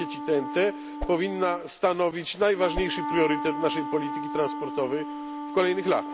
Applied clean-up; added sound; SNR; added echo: none; Whoosh, swoosh, swish + Wind instrument, woodwind instrument; 7 dB; none.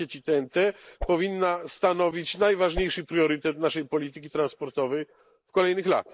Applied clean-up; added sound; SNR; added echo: neural mask model Resemble Enhance denoiser.